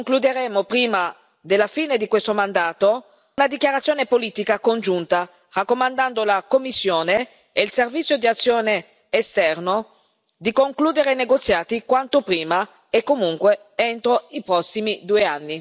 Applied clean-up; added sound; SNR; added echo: none; none; none; none.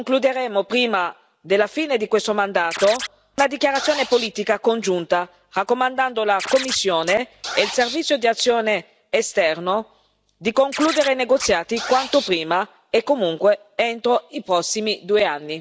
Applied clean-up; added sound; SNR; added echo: none; Scratching (performance technique); 12 dB; none.